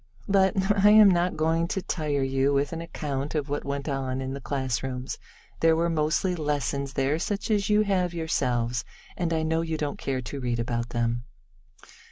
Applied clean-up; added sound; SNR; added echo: none; none; none; none.